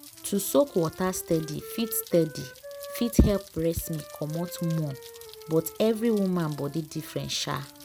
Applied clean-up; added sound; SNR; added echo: none; Rain + Wind instrument, woodwind instrument; 16 dB; none.